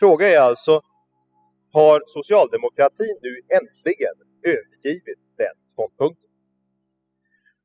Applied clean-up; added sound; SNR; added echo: classical method spectral subtraction.